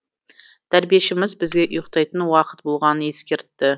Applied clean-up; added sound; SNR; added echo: none; Cutlery, silverware; 13 dB; none.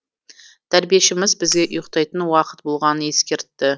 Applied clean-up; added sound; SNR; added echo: neural separator model SepFormer DNS4.